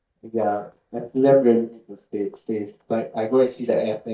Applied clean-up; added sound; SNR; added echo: neural mask model DeepFilterNet 3.